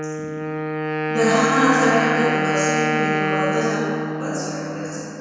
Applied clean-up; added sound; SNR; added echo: none; Wind instrument, woodwind instrument; 0 dB; reverberation time 2.1 s.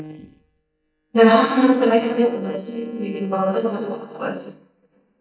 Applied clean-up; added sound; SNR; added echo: neural mask model DeepFilterNet 3.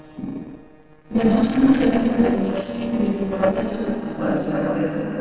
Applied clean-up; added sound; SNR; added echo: neural separator model SepFormer DNS4.